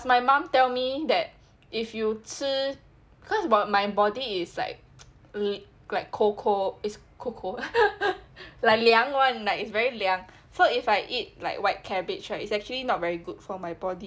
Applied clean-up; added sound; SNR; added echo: none; none; none; none.